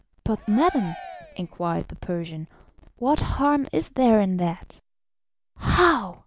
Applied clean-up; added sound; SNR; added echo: none; Cheering; 16 dB; none.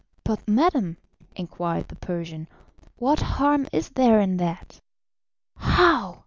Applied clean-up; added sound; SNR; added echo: none; none; none; none.